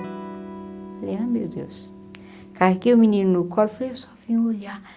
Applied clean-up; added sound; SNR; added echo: none; Electric guitar / Strum; 17 dB; none.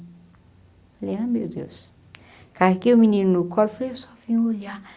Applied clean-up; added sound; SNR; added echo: none; none; none; none.